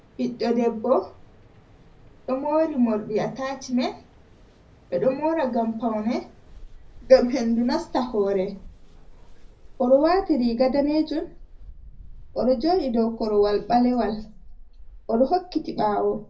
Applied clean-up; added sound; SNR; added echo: none; Mechanical fan; 19 dB; reverberation time 0.4 s.